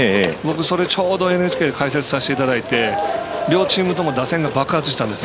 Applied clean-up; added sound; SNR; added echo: none; none; none; none.